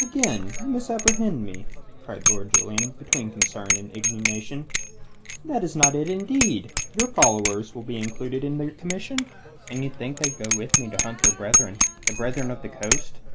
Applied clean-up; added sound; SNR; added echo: none; Bicycle bell; -3 dB; none.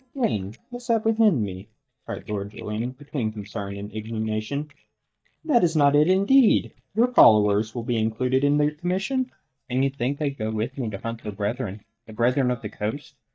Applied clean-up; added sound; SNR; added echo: neural mask model DeepFilterNet 3.